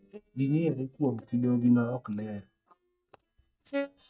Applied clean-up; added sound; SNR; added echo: neural mask model DeepFilterNet 3.